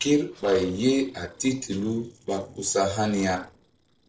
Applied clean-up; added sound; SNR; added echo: neural separator model SepFormer DNS4.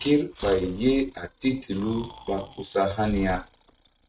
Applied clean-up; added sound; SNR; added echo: neural mask model RNNoise.